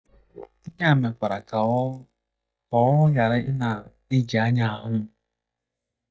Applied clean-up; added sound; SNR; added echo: neural mask model DeepFilterNet 3.